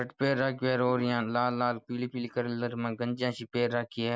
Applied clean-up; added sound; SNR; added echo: none; none; none; none.